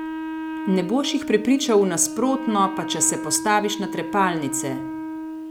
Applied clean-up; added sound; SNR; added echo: none; Wind instrument, woodwind instrument; 7 dB; none.